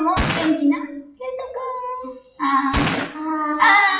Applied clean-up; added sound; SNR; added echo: classical method WPE with log-MMSE.